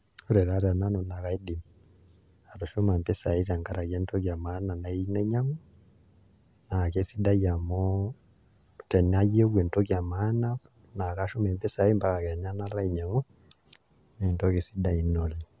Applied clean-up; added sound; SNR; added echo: none; none; none; none.